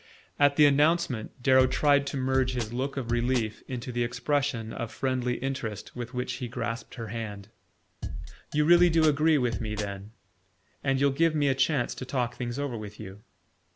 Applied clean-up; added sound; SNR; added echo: none; Drum kit; 6 dB; none.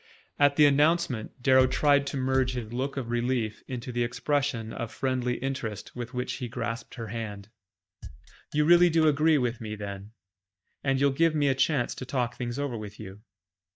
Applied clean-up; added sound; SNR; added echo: neural mask model DeepFilterNet 3.